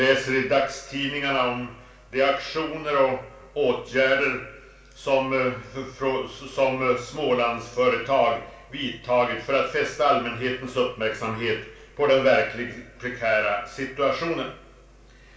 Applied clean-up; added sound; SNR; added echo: none; none; none; reverberation time 0.3 s.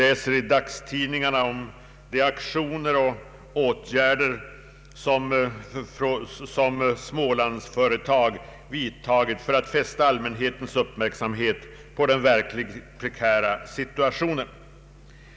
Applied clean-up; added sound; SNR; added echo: none; none; none; none.